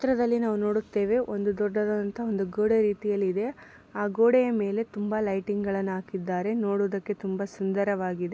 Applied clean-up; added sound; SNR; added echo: none; none; none; none.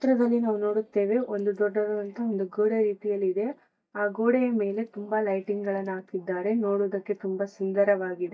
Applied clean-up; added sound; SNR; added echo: neural mask model DeepFilterNet 3.